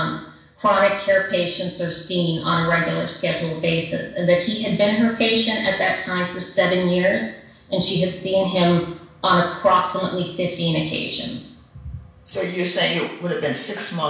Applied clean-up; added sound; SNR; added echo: none; none; none; reverberation time 0.7 s.